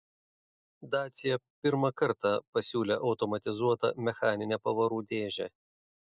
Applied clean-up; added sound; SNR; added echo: none; none; none; none.